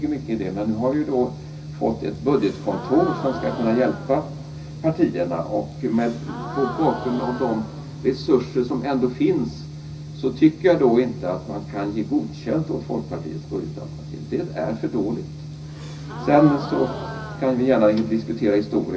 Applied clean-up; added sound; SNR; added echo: none; Gasp; 13 dB; reverberation time 0.4 s.